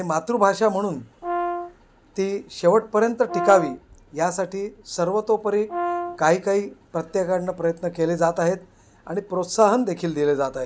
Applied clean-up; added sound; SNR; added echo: none; Brass instrument; 7 dB; none.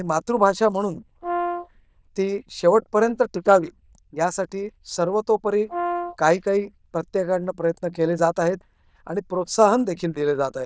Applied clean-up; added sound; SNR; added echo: neural diffusion model UNIVERSE++.